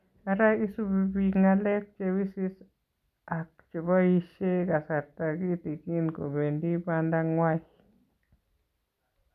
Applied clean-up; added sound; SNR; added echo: none; none; none; none.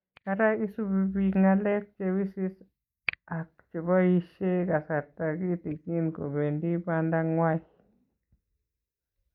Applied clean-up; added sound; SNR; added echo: neural mask model DeepFilterNet 3.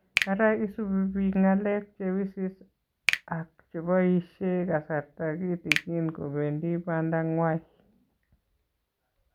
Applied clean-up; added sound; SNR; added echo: none; Finger snapping; 8 dB; none.